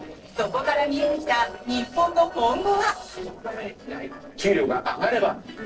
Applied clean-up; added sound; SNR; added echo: neural separator model SepFormer DNS4.